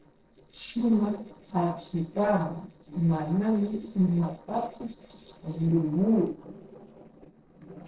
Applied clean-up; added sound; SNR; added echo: neural separator model SepFormer DNS4.